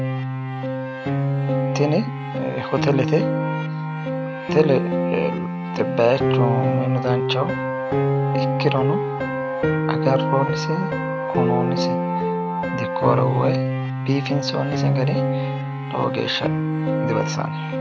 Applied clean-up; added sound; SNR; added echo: none; Piano; -2 dB; none.